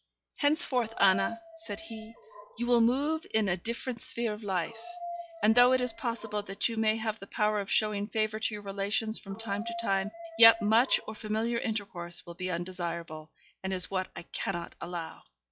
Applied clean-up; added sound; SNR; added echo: classical method log-MMSE.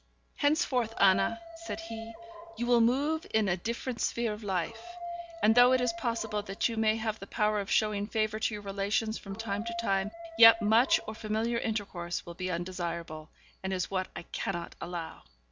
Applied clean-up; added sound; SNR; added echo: none; Dog; 13 dB; none.